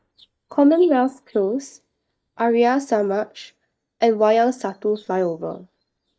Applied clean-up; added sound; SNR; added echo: neural mask model DeepFilterNet 3.